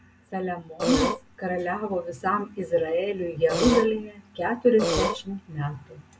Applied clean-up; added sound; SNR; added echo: none; Burping, eructation; 0 dB; none.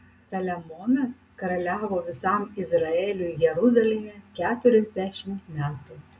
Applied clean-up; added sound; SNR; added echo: none; none; none; none.